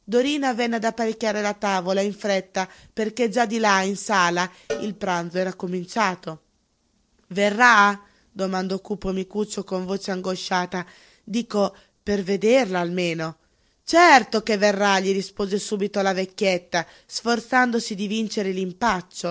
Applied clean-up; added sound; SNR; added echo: neural separator model SepFormer DNS4.